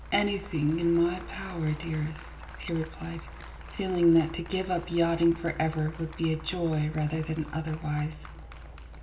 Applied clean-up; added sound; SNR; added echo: none; Applause; 20 dB; reverberation time 1.4 s.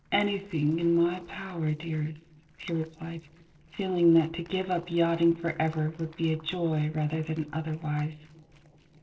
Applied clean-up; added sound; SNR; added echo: neural separator model SepFormer DNS4.